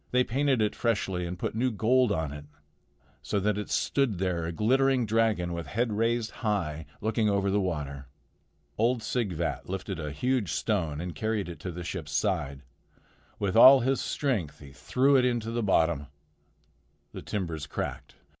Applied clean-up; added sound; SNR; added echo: none; none; none; none.